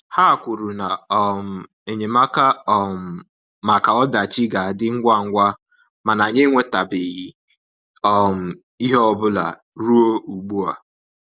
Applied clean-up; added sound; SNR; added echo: none; none; none; none.